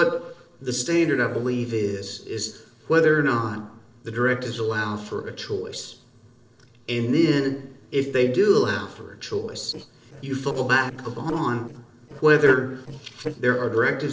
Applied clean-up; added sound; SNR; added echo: neural separator model SepFormer DNS4.